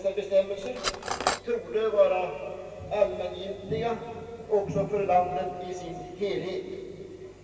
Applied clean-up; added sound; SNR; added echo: none; Cutlery, silverware; 3 dB; reverberation time 2.6 s.